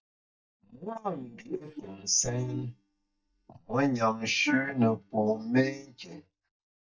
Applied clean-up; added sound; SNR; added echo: neural mask model DeepFilterNet 3.